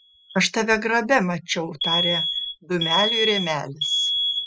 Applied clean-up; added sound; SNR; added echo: classical method spectral subtraction.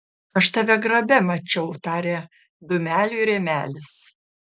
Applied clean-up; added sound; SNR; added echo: none; none; none; none.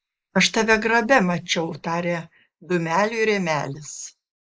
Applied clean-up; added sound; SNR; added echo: neural mask model Resemble Enhance denoiser.